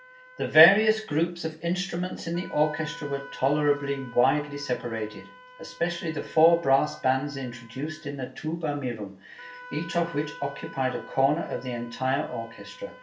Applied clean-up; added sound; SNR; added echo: none; Wind instrument, woodwind instrument; 20 dB; reverberation time 0.2 s.